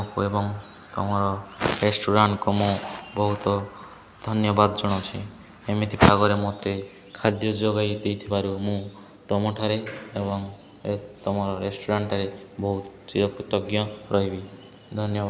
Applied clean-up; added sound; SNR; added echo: none; none; none; none.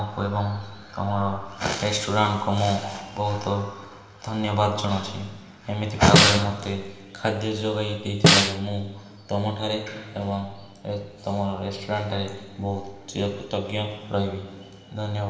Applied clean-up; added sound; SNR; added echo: none; Snare drum; -4 dB; reverberation time 1.4 s.